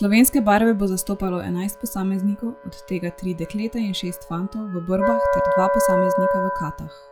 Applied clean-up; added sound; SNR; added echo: classical method log-MMSE.